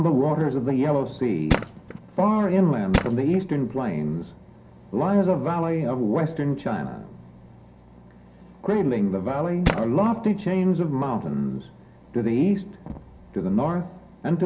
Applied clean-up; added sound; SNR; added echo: none; Tools; 2 dB; reverberation time 0.3 s.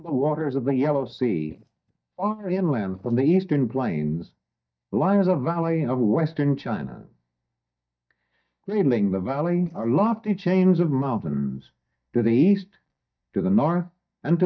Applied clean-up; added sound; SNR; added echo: neural mask model DeepFilterNet 3.